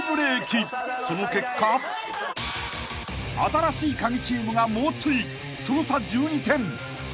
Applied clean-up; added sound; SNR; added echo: none; none; none; none.